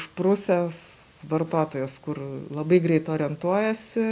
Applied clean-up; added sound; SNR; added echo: none; none; none; none.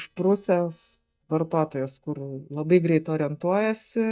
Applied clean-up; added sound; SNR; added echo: neural mask model DeepFilterNet 3.